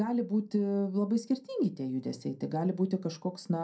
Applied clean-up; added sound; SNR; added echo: none; none; none; reverberation time 0.2 s.